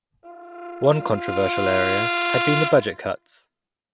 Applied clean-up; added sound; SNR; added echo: none; Brass instrument; 3 dB; none.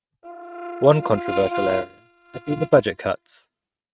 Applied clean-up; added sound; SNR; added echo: neural mask model RNNoise.